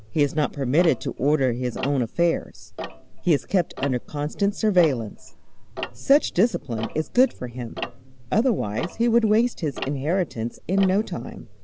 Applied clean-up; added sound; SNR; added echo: none; Tick-tock; 12 dB; none.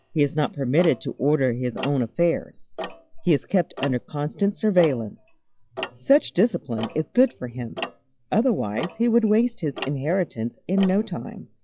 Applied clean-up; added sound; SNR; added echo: classical method log-MMSE.